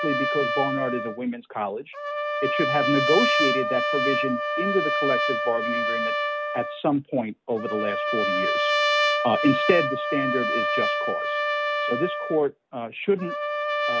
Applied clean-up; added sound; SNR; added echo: none; Trumpet; -2 dB; none.